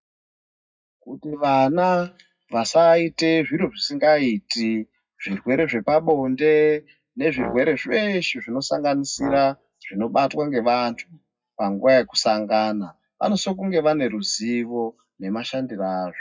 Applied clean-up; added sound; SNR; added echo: classical method WPE with log-MMSE.